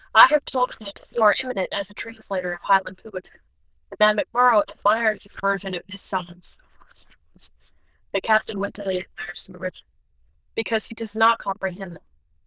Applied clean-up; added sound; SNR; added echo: neural diffusion model UNIVERSE++.